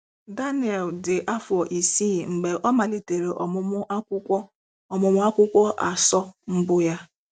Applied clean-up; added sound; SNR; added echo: none; none; none; none.